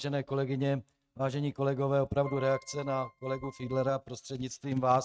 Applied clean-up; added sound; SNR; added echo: neural mask model RNNoise.